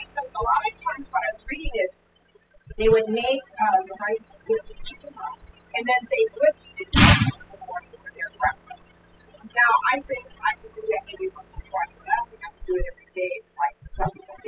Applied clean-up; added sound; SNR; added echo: classical method spectral subtraction.